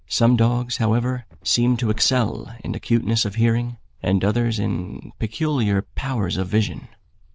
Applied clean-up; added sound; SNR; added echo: neural diffusion model UNIVERSE++.